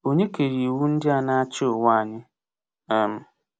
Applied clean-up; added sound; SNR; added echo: none; none; none; none.